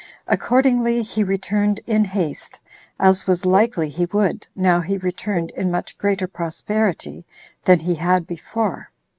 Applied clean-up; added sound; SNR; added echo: neural mask model RNNoise.